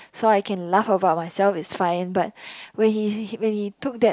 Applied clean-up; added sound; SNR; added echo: none; none; none; none.